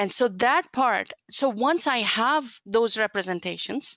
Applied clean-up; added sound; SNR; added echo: none; none; none; none.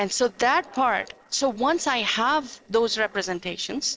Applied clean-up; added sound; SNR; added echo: neural separator model SepFormer DNS4.